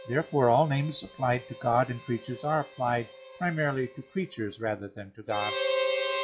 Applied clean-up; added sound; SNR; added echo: classical method log-MMSE.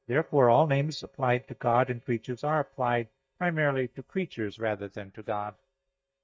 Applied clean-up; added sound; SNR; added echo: neural mask model DeepFilterNet 3.